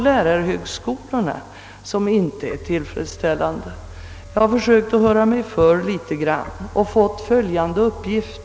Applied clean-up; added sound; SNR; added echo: none; Keyboard (musical); 19 dB; none.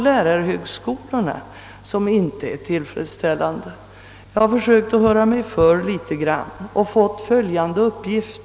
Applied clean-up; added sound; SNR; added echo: none; none; none; none.